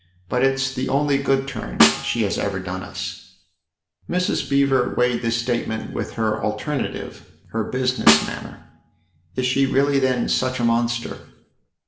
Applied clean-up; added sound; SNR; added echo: none; Snare drum; 0 dB; reverberation time 0.7 s.